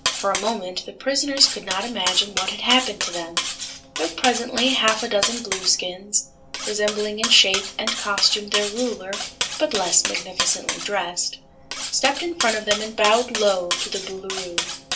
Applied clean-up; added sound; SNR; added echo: none; Cutlery, silverware; 5 dB; reverberation time 0.2 s.